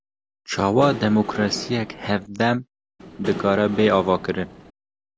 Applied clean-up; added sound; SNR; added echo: none; Engine / Mechanisms; 11 dB; none.